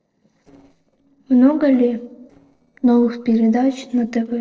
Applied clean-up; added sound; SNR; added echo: neural separator model SepFormer DNS4.